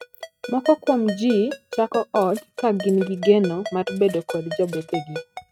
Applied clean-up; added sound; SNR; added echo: neural mask model RNNoise.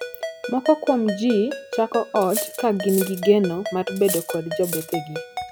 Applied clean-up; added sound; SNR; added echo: none; Cutlery, silverware + Ringtone; 9 dB; none.